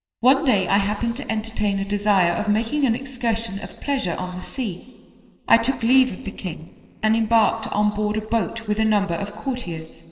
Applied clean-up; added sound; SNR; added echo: neural separator model SepFormer DNS4.